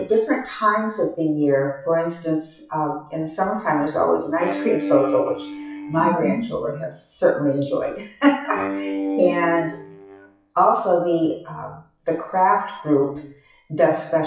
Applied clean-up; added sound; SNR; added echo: classical method WPE with log-MMSE.